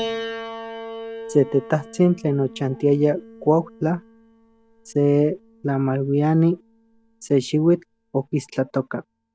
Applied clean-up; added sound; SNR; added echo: none; Piano; 15 dB; none.